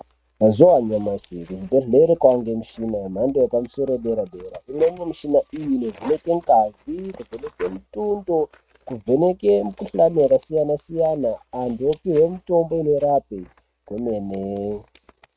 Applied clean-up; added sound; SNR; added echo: neural mask model RNNoise.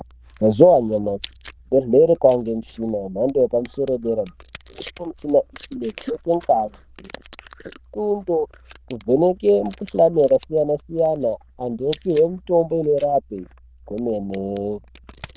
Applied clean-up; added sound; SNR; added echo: neural diffusion model UNIVERSE++.